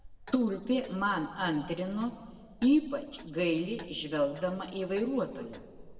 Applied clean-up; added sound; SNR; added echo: none; Clock; 20 dB; reverberation time 1.5 s.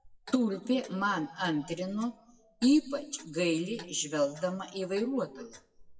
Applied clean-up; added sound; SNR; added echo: classical method WPE with log-MMSE.